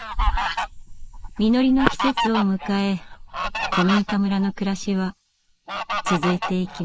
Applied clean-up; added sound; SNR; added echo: neural mask model Resemble Enhance denoiser.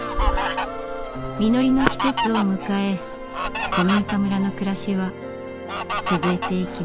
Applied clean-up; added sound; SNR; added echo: none; Fowl; 4 dB; none.